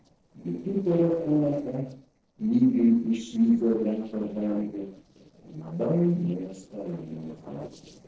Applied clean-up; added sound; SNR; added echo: neural separator model SepFormer DNS4.